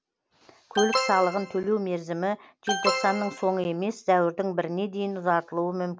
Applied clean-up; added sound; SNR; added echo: none; Alarm; 4 dB; none.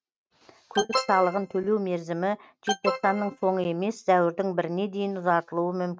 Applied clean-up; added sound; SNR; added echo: neural mask model RNNoise.